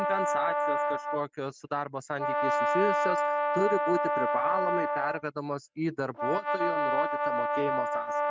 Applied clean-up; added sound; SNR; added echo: neural mask model RNNoise.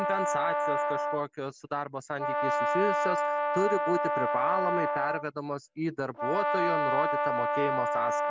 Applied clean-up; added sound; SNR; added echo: none; Brass instrument; -4 dB; none.